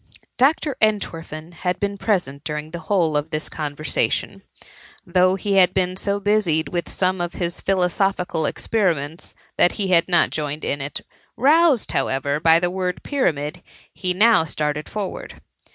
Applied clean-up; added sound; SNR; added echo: none; none; none; none.